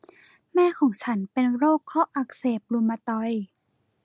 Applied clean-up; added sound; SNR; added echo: none; none; none; none.